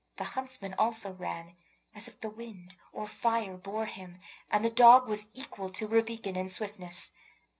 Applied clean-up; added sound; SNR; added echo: none; none; none; reverberation time 0.4 s.